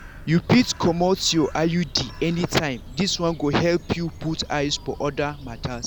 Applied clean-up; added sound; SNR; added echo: none; Bird; 17 dB; none.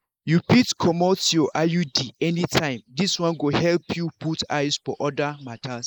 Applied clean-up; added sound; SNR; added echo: neural mask model Resemble Enhance denoiser.